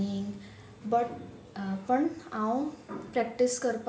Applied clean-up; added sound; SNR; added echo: none; none; none; none.